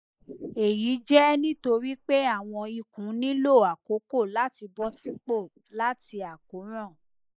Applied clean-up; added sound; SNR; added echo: neural mask model Resemble Enhance denoiser.